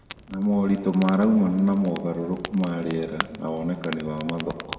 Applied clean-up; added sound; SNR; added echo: none; Fire; 12 dB; reverberation time 1.7 s.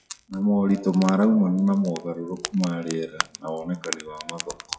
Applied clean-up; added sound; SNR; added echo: classical method WPE with log-MMSE.